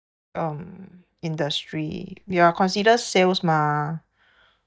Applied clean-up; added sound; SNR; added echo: neural mask model DeepFilterNet 3.